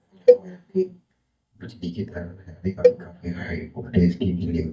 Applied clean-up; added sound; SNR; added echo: neural mask model DeepFilterNet 3.